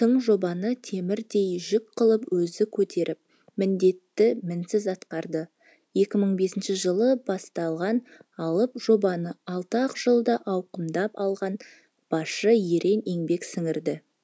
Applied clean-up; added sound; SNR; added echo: none; none; none; none.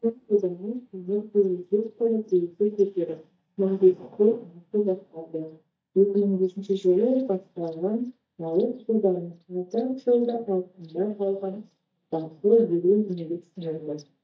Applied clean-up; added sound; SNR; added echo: neural mask model DeepFilterNet 3.